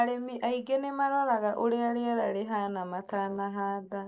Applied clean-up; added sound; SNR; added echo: neural mask model Resemble Enhance denoiser.